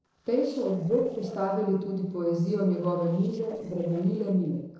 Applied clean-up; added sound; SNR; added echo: neural separator model SepFormer DNS4.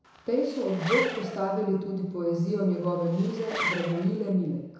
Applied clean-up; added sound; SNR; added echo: none; Zipper (clothing); 8 dB; reverberation time 1.0 s.